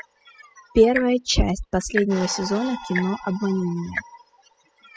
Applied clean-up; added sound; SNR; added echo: classical method spectral subtraction.